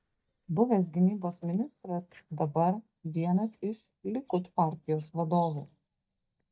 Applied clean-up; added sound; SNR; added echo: neural mask model DeepFilterNet 3.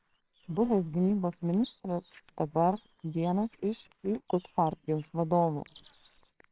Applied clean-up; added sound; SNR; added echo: neural separator model SepFormer WHAMR!.